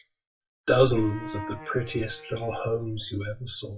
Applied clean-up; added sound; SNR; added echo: classical method WPE with log-MMSE.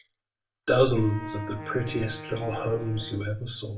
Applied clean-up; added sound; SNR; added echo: none; Wind instrument, woodwind instrument; 13 dB; reverberation time 0.2 s.